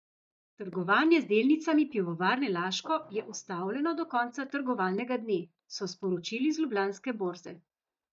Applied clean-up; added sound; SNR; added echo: neural mask model DeepFilterNet 3.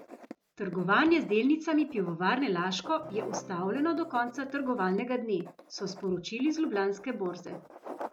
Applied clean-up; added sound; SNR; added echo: none; Writing + Acoustic guitar / Strum; 16 dB; none.